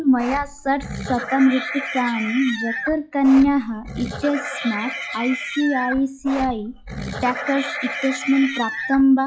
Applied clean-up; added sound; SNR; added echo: classical method log-MMSE.